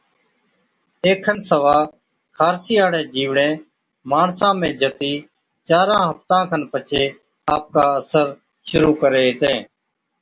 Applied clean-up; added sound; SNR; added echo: none; none; none; none.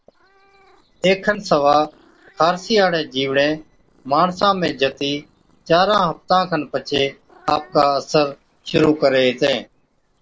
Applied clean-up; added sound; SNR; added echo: neural separator model SepFormer DNS4.